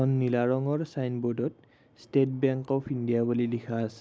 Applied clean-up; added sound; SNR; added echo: none; none; none; none.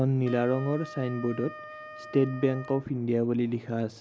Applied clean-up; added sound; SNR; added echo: none; Wind instrument, woodwind instrument; 17 dB; none.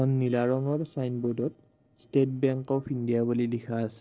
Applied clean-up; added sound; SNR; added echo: neural separator model SepFormer DNS4.